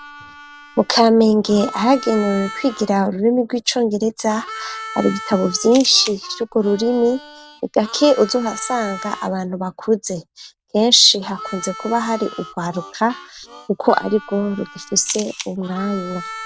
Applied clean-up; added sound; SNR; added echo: none; Harmonica + Camera; 15 dB; none.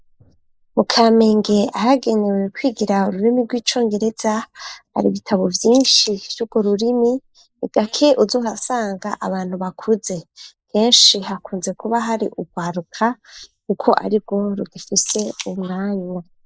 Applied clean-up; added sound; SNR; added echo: neural mask model Resemble Enhance denoiser.